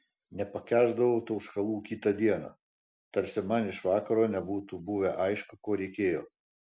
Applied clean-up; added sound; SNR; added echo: none; none; none; none.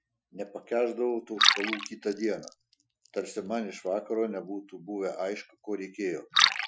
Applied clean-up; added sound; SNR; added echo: classical method Wiener filter.